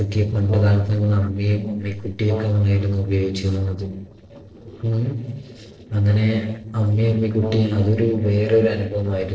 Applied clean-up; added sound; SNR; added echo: neural separator model SepFormer DNS4.